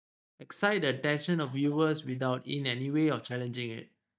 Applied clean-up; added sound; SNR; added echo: neural mask model DeepFilterNet 3.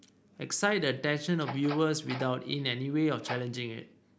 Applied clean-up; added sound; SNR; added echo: none; Door; 15 dB; none.